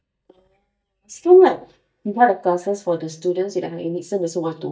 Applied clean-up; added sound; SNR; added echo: neural mask model DeepFilterNet 3.